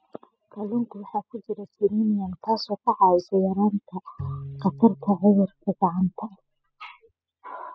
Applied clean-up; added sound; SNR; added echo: classical method spectral subtraction.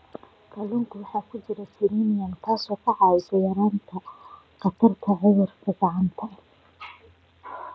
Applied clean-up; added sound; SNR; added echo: none; none; none; none.